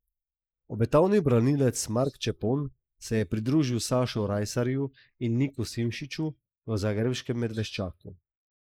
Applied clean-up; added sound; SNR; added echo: neural mask model Resemble Enhance denoiser.